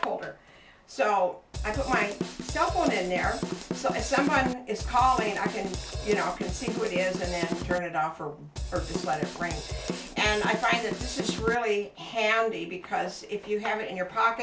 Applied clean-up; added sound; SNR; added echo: none; Drum / Drum kit; 5 dB; none.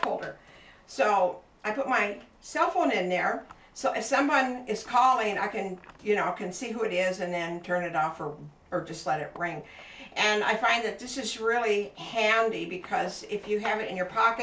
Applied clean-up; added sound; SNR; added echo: none; none; none; none.